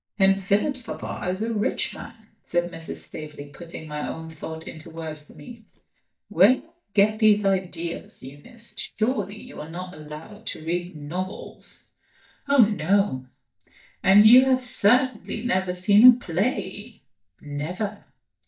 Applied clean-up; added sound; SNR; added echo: neural mask model DeepFilterNet 3.